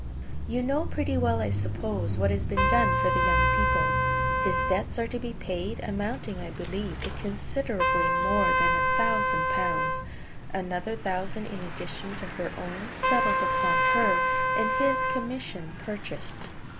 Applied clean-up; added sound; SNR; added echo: none; Trumpet + Mechanisms / Bicycle; -5 dB; none.